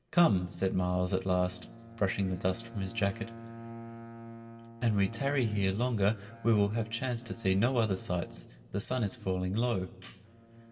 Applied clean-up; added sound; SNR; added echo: none; Bowed string instrument; 17 dB; reverberation time 1.6 s.